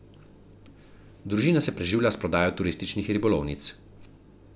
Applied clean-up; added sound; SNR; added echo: none; none; none; none.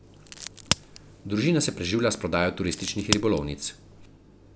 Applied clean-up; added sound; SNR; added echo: none; Crack; 6 dB; none.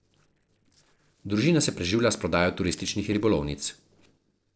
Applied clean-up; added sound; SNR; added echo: neural separator model SepFormer DNS4.